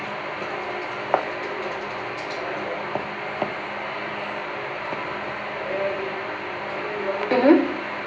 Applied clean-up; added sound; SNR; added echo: none; none; none; reverberation time 0.5 s.